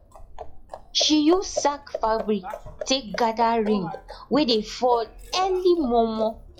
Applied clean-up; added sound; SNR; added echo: classical method log-MMSE.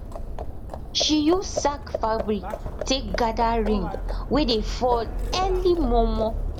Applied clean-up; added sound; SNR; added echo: none; Livestock, farm animals, working animals; 4 dB; none.